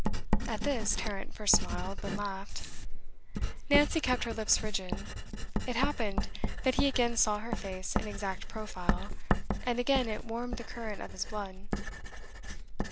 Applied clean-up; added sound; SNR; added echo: none; Writing; -2 dB; none.